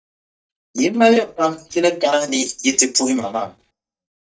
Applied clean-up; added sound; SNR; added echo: neural mask model DeepFilterNet 3.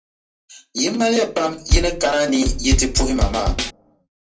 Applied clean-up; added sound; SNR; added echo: none; Bass drum / Snare drum / Drum kit; -1 dB; reverberation time 0.2 s.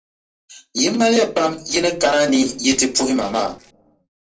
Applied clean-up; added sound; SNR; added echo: neural separator model SepFormer DNS4.